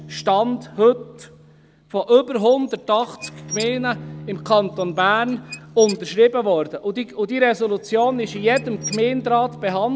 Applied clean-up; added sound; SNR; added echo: none; Squeak / Dishes, pots, and pans + Bowed string instrument; 16 dB; none.